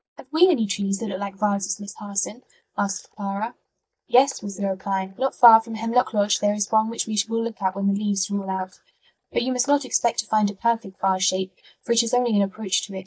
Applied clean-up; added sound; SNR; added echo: neural mask model DeepFilterNet 3.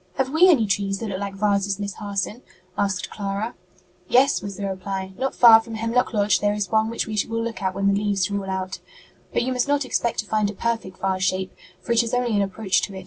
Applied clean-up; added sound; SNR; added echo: none; none; none; none.